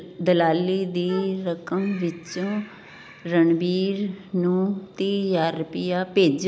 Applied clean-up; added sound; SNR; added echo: none; Wind instrument, woodwind instrument; 17 dB; none.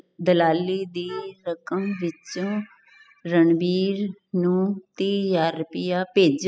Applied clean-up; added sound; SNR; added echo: classical method spectral subtraction.